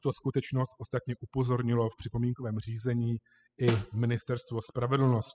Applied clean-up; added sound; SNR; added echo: classical method spectral subtraction.